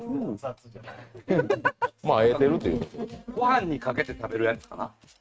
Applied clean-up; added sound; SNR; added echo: neural mask model RNNoise.